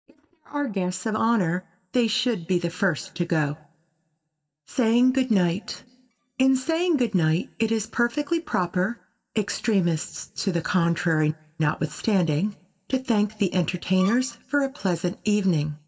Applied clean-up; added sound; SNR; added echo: neural mask model DeepFilterNet 3.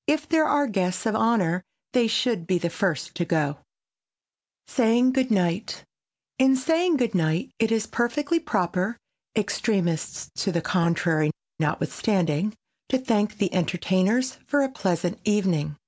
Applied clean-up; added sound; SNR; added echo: none; none; none; none.